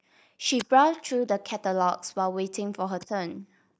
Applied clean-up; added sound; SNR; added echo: neural mask model DeepFilterNet 3.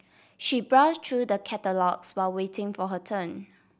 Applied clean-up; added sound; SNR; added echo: none; none; none; none.